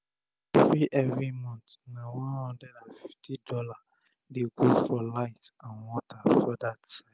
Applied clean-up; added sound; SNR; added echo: none; none; none; none.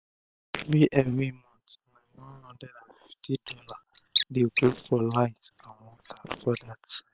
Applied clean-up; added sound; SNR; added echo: neural separator model SepFormer WHAM!.